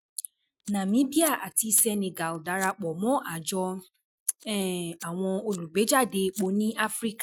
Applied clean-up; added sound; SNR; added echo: neural mask model RNNoise.